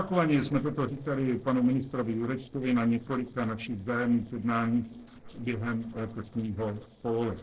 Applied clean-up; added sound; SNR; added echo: neural separator model SepFormer DNS4.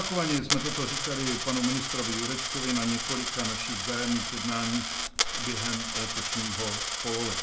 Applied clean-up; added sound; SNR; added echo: none; Coin (dropping); -1 dB; reverberation time 0.4 s.